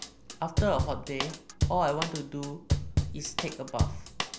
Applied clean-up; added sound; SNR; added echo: none; Drum / Drum kit; -1 dB; none.